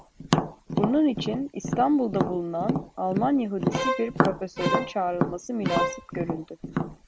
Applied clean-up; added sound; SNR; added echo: none; Tap + Bowed string instrument; 1 dB; none.